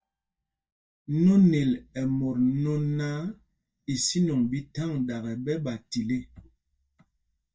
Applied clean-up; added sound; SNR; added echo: neural mask model DeepFilterNet 3.